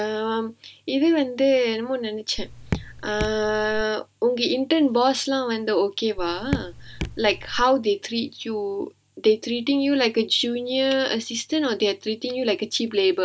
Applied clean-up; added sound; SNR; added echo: none; Raindrop / Drip; 8 dB; none.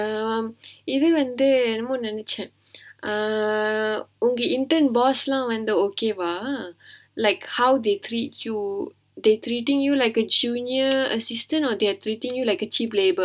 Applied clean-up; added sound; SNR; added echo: none; none; none; none.